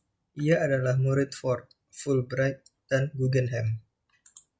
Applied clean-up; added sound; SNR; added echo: none; none; none; none.